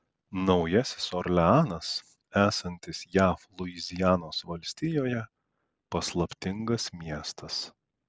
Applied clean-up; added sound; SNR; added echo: none; none; none; none.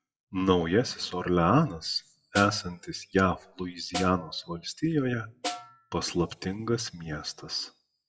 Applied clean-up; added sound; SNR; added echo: classical method WPE with log-MMSE.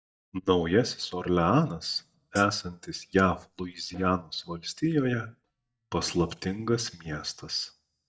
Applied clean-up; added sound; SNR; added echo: neural mask model DeepFilterNet 3.